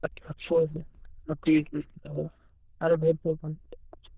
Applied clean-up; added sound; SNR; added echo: neural diffusion model UNIVERSE++.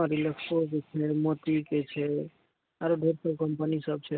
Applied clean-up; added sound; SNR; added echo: none; none; none; none.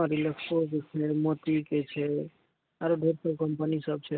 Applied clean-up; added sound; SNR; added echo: neural mask model Resemble Enhance denoiser.